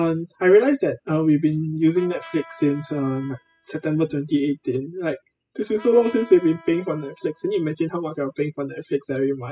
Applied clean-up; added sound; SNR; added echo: classical method spectral subtraction.